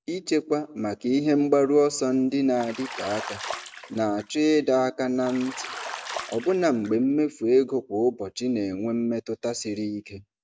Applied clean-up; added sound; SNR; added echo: none; Bathtub (filling or washing); 13 dB; none.